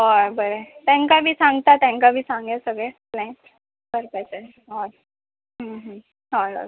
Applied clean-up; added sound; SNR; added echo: none; none; none; none.